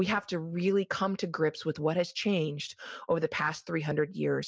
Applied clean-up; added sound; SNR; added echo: none; none; none; none.